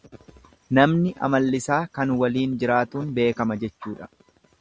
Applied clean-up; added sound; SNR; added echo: none; none; none; none.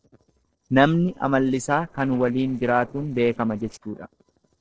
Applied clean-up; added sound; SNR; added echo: neural separator model SepFormer DNS4.